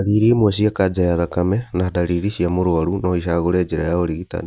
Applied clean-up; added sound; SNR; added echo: none; none; none; none.